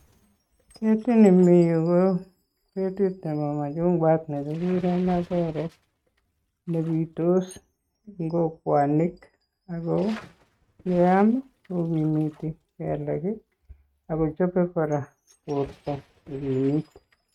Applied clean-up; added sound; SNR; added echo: neural mask model RNNoise.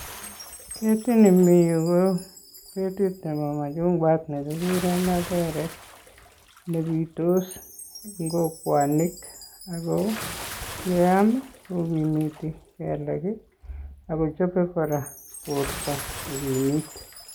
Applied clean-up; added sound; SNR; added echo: none; Chime + Bathtub (filling or washing) / Splash, splatter; 15 dB; none.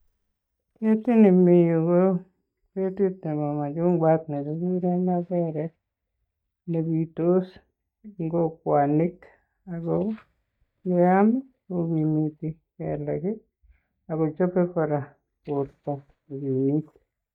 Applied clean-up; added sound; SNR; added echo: neural mask model DeepFilterNet 3.